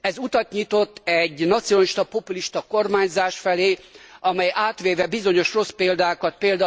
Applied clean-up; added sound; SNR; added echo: none; none; none; none.